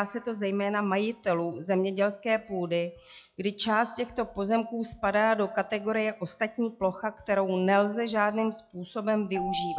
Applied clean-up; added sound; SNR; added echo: classical method log-MMSE.